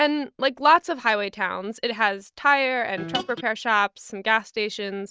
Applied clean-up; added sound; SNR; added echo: neural mask model RNNoise.